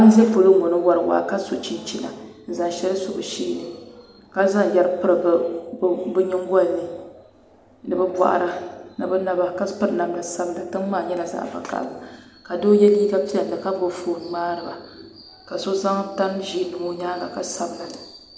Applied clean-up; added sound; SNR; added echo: none; none; none; none.